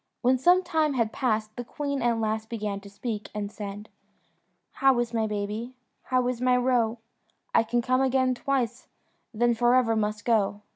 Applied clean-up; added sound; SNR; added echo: none; none; none; none.